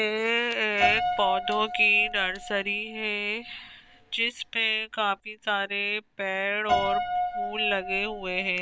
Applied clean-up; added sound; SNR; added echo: none; Piano; 5 dB; none.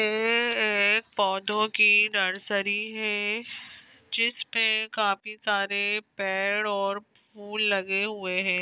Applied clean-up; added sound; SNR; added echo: none; none; none; none.